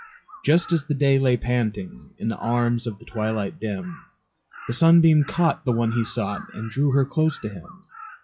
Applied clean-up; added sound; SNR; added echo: classical method WPE with log-MMSE.